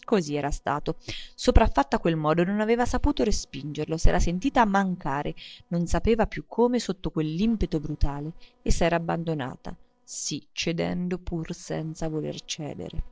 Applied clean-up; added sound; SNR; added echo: neural separator model SepFormer DNS4.